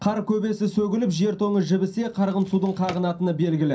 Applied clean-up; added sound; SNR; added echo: none; Drawer open or close; 19 dB; reverberation time 0.3 s.